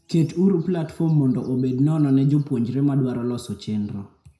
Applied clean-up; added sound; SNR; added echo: none; none; none; reverberation time 0.5 s.